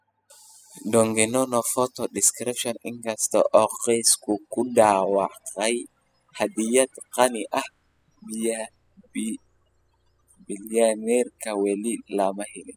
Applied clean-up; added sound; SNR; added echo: classical method spectral subtraction.